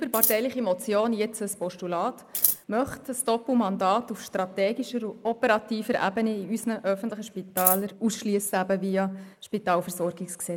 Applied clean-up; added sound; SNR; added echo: neural mask model Resemble Enhance denoiser.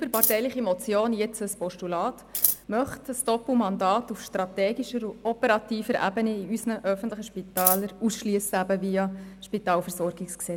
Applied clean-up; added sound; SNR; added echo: none; Scissors; -3 dB; none.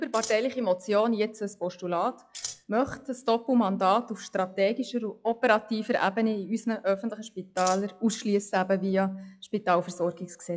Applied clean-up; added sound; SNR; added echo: classical method log-MMSE.